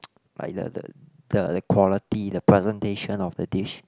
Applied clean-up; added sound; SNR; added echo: none; none; none; none.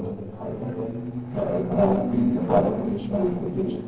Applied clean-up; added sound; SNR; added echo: neural separator model SepFormer DNS4.